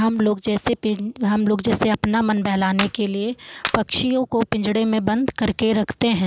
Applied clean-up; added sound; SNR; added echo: none; Clapping; 12 dB; none.